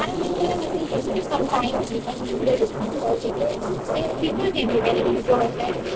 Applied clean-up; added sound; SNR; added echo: neural separator model SepFormer DNS4.